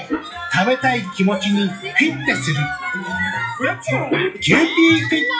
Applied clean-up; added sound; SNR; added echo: classical method WPE with log-MMSE.